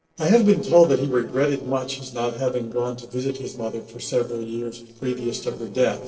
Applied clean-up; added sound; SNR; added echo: neural separator model SepFormer DNS4.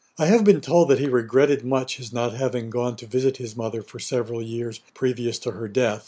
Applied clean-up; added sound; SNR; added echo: none; none; none; none.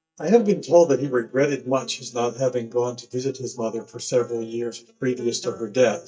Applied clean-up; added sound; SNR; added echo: neural mask model DeepFilterNet 3.